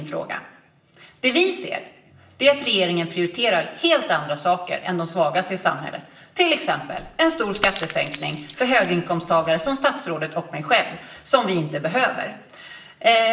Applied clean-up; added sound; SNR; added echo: none; Shatter / Crushing; 10 dB; reverberation time 0.7 s.